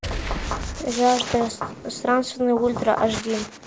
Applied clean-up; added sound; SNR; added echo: none; Boom + Knock / Wood; 9 dB; none.